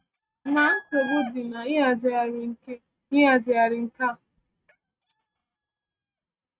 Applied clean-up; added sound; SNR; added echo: neural mask model RNNoise.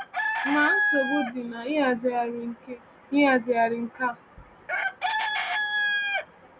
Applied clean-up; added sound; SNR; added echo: none; Chicken, rooster; 2 dB; none.